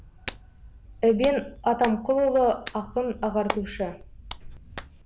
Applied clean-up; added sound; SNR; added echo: none; Hands; 12 dB; none.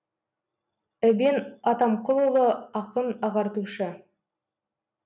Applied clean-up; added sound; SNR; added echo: none; none; none; none.